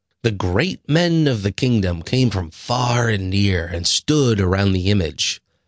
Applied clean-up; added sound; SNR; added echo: none; none; none; none.